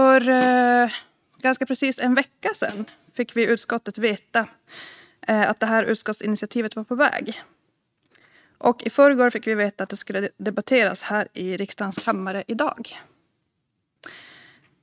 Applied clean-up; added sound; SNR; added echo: neural mask model RNNoise.